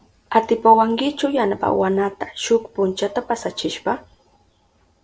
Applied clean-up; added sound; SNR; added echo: none; none; none; none.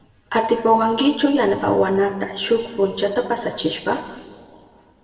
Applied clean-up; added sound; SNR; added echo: none; none; none; reverberation time 2.1 s.